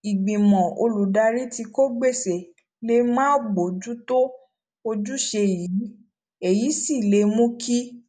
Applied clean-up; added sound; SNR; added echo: none; none; none; none.